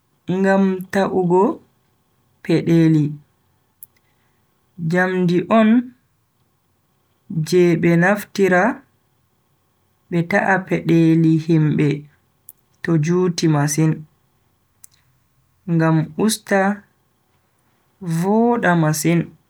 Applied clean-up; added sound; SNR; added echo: none; none; none; none.